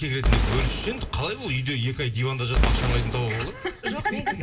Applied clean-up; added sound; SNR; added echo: none; Boom; 0 dB; reverberation time 0.5 s.